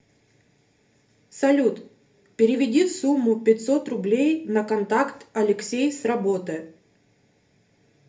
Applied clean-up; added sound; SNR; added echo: none; none; none; reverberation time 0.3 s.